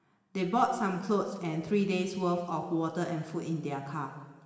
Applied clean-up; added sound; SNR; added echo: none; none; none; reverberation time 2.0 s.